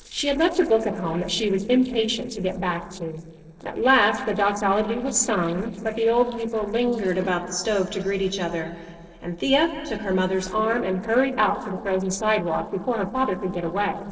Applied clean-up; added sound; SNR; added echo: neural separator model SepFormer DNS4.